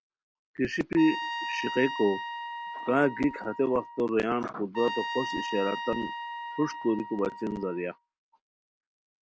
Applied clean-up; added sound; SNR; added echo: none; Trumpet; 7 dB; none.